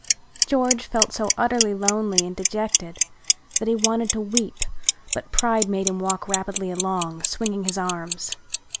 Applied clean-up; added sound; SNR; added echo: none; Clock; 1 dB; none.